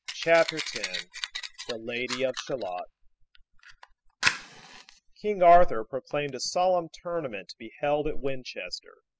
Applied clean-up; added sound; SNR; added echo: classical method spectral subtraction.